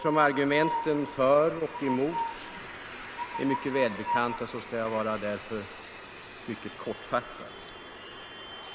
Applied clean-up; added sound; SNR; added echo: none; Train; 7 dB; none.